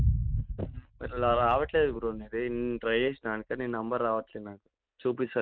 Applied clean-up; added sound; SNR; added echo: neural mask model RNNoise.